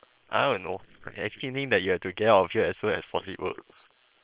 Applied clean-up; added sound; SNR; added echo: neural separator model SepFormer WHAM!.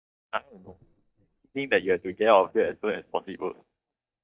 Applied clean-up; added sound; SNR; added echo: neural mask model DeepFilterNet 3.